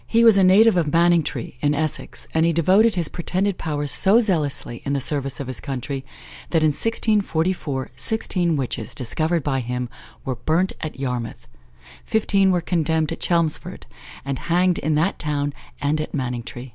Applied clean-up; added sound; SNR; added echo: none; none; none; none.